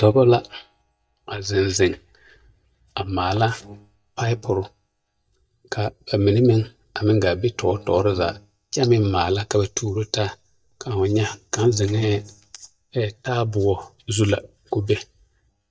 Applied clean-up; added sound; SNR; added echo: neural mask model DeepFilterNet 3.